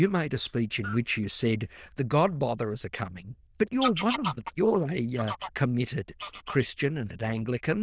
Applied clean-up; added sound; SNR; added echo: neural diffusion model UNIVERSE++.